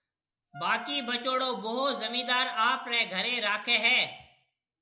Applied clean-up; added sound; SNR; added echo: none; Wind instrument, woodwind instrument; 15 dB; none.